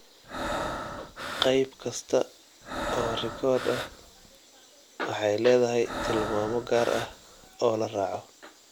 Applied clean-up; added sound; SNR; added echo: none; Breathing; 6 dB; none.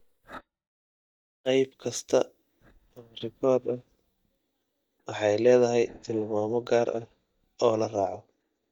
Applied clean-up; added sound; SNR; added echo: neural mask model DeepFilterNet 3.